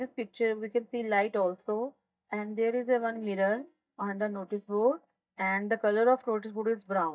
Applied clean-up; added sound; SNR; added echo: neural mask model DeepFilterNet 3.